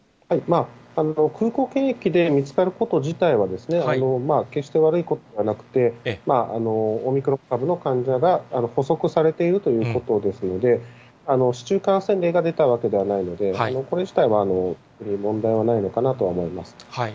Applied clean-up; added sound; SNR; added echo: none; none; none; none.